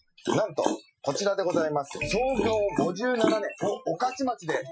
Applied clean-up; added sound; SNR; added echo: classical method Wiener filter.